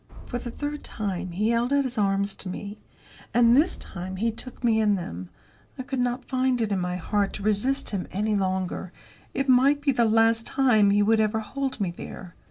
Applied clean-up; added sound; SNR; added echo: none; Boom; 16 dB; none.